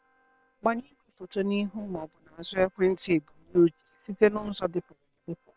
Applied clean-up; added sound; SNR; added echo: neural separator model SepFormer WHAM!.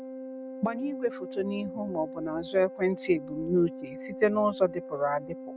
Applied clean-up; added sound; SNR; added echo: none; Organ; 11 dB; none.